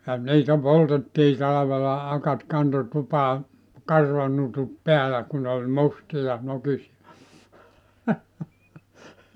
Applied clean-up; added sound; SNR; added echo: none; none; none; none.